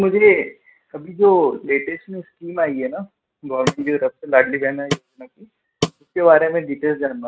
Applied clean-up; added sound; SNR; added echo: neural mask model RNNoise.